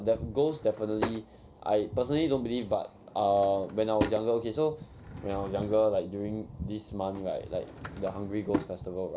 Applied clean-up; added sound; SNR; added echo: none; Drawer open or close / Wood; 11 dB; none.